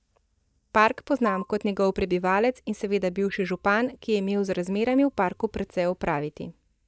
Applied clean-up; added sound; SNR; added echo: neural mask model DeepFilterNet 3.